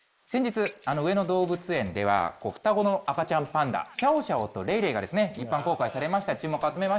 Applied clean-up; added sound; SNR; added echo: neural mask model Resemble Enhance denoiser.